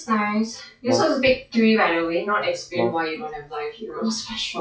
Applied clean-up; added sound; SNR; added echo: classical method WPE with log-MMSE.